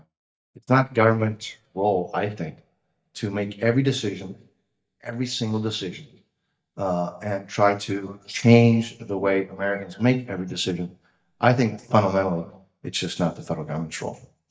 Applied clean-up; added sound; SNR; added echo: neural mask model DeepFilterNet 3.